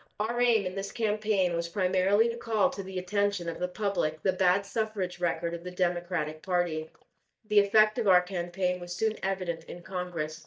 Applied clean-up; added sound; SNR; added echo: neural mask model DeepFilterNet 3.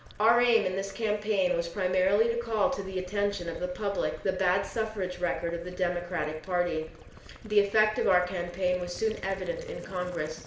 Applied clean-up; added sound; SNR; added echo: none; Gurgling / Liquid; 19 dB; reverberation time 1.2 s.